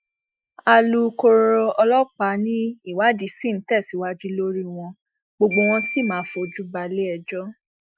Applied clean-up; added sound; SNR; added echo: classical method Wiener filter.